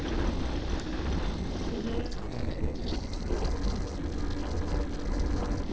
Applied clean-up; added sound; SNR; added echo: neural separator model SepFormer DNS4.